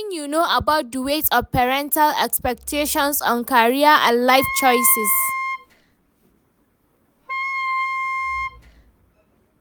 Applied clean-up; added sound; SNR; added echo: none; Wind instrument, woodwind instrument; 5 dB; none.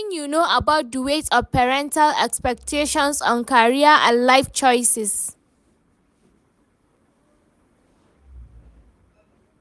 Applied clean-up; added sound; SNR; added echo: none; none; none; none.